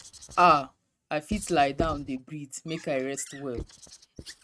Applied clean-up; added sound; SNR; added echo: neural mask model RNNoise.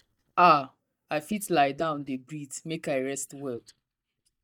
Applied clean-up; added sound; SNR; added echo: neural mask model DeepFilterNet 3.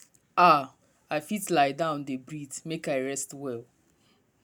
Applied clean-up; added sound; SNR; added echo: none; none; none; none.